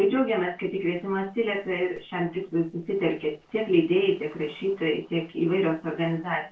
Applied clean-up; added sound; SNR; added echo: neural separator model SepFormer DNS4.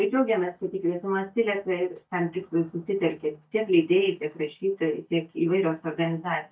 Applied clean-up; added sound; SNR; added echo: neural mask model DeepFilterNet 3.